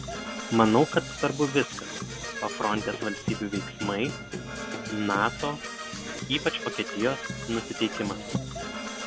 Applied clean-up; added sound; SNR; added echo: none; Brass instrument / Percussion; 6 dB; none.